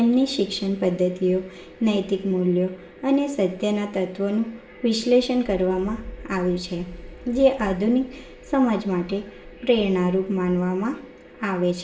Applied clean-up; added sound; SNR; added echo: none; none; none; reverberation time 0.5 s.